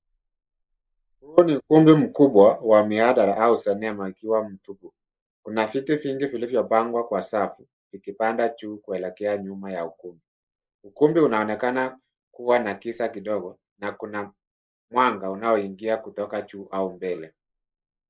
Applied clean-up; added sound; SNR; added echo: neural mask model Resemble Enhance denoiser.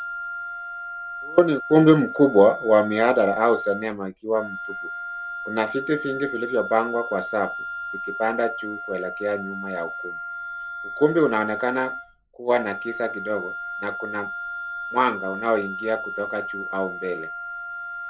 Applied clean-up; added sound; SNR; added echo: none; Wind instrument, woodwind instrument; 9 dB; none.